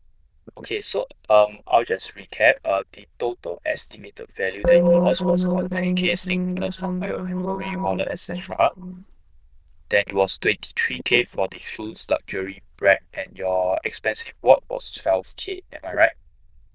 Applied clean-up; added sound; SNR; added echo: neural diffusion model UNIVERSE++.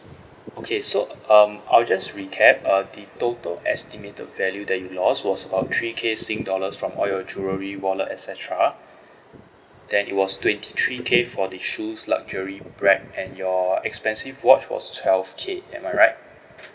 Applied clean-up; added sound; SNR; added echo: none; none; none; none.